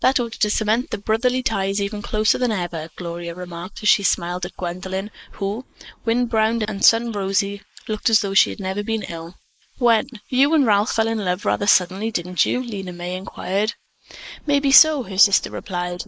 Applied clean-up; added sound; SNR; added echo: neural mask model Resemble Enhance denoiser.